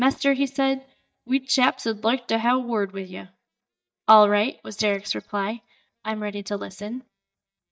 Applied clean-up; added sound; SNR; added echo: neural mask model DeepFilterNet 3.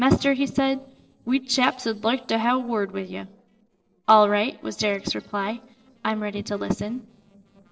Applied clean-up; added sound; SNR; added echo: neural separator model SepFormer DNS4.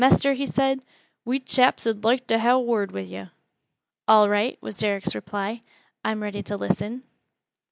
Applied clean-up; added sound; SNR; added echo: none; none; none; none.